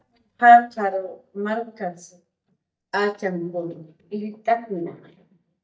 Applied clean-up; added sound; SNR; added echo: neural mask model DeepFilterNet 3.